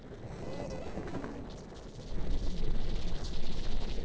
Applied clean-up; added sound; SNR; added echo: neural separator model SepFormer DNS4.